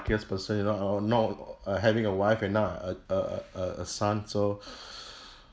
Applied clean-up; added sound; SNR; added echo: none; none; none; none.